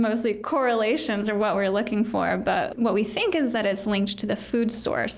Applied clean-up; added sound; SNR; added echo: none; none; none; none.